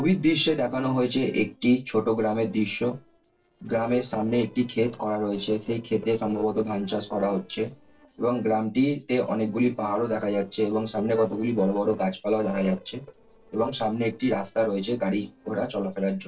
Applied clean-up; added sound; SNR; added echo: neural separator model SepFormer DNS4.